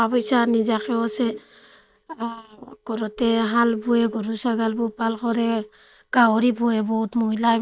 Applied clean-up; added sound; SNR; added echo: neural mask model DeepFilterNet 3.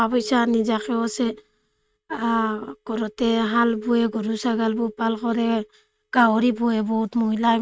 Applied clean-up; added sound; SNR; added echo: neural mask model RNNoise.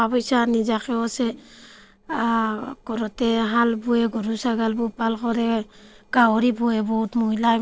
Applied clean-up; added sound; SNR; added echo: neural separator model SepFormer DNS4.